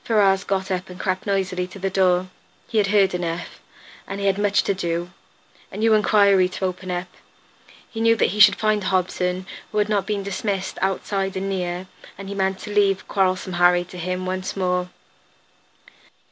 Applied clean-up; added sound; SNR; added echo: none; none; none; none.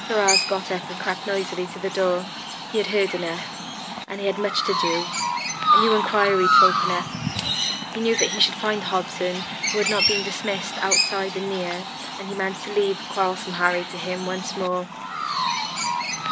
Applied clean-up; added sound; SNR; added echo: none; Chirp, tweet; 0 dB; none.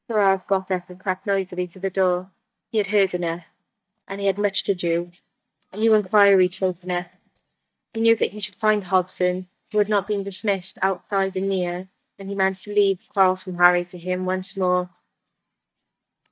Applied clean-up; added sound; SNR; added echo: neural mask model DeepFilterNet 3.